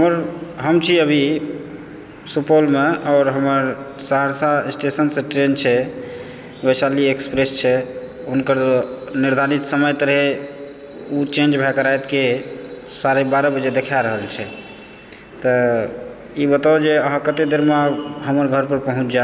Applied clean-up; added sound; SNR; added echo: none; none; none; none.